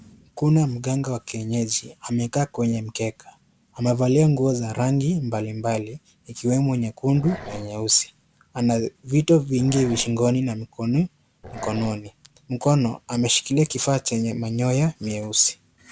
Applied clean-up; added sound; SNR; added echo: none; Growling; 16 dB; none.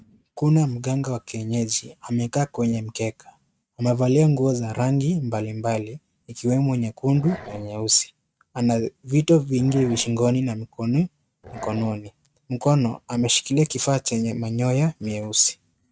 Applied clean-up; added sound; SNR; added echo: neural mask model RNNoise.